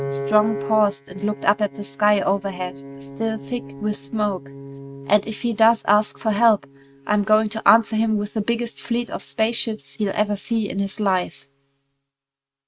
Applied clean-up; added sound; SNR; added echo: neural mask model RNNoise.